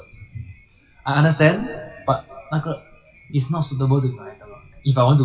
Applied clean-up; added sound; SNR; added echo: classical method WPE with log-MMSE.